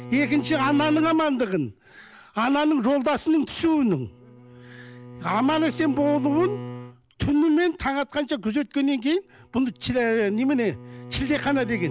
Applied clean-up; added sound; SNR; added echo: none; Bowed string instrument; 16 dB; none.